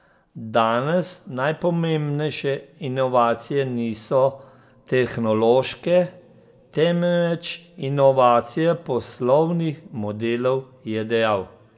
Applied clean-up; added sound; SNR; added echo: none; none; none; reverberation time 1.5 s.